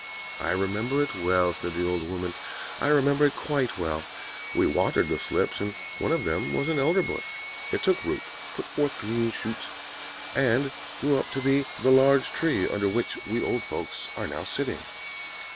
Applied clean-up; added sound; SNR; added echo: none; Sawing; 8 dB; none.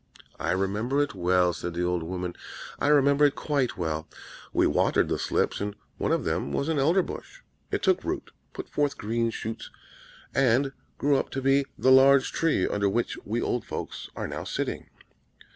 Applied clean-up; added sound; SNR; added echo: none; none; none; none.